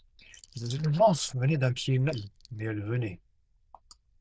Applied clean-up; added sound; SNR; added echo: neural diffusion model UNIVERSE++.